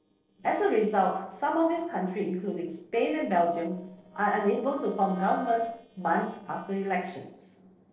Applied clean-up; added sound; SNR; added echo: neural separator model SepFormer DNS4.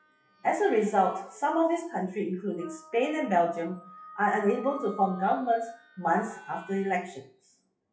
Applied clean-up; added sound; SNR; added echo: classical method WPE with log-MMSE.